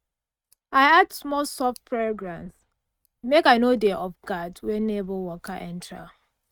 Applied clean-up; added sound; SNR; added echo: neural mask model RNNoise.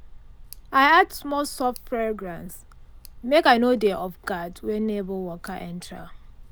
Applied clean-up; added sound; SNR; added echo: none; Tick; 19 dB; none.